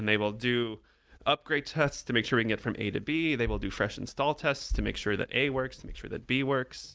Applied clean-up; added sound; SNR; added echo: none; none; none; none.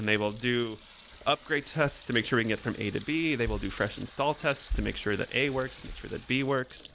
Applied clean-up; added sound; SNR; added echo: none; Sink (filling or washing) / Water tap, faucet; 19 dB; none.